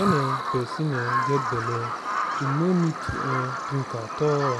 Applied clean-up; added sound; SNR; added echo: none; Bird vocalization, bird call, bird song; 2 dB; none.